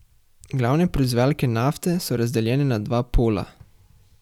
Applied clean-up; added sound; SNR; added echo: none; none; none; none.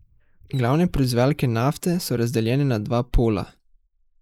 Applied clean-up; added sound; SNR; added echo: neural mask model Resemble Enhance denoiser.